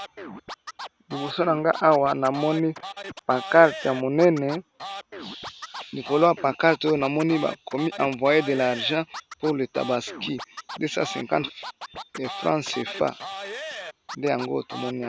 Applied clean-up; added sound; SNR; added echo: none; Scratching (performance technique); 13 dB; none.